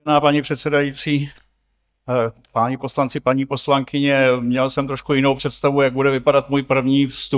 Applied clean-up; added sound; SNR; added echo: neural mask model DeepFilterNet 3.